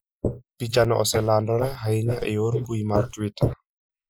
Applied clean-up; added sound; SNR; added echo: neural mask model Resemble Enhance denoiser.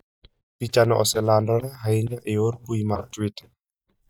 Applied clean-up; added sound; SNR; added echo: neural mask model DeepFilterNet 3.